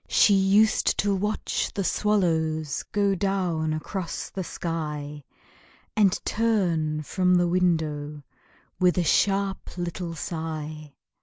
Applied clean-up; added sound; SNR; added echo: none; none; none; none.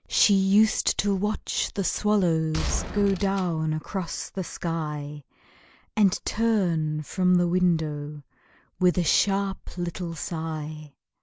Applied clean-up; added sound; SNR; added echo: none; Gunshot, gunfire; 7 dB; none.